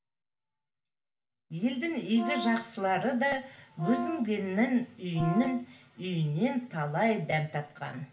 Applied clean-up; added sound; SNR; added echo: none; Brass instrument; 9 dB; reverberation time 0.2 s.